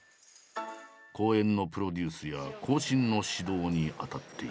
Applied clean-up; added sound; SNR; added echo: none; none; none; none.